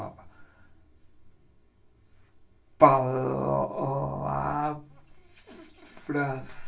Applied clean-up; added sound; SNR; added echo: none; none; none; reverberation time 0.2 s.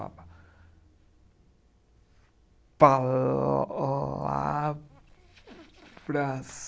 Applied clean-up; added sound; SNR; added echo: none; none; none; none.